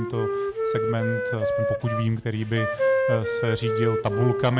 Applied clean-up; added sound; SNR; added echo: none; Wind instrument, woodwind instrument; 0 dB; none.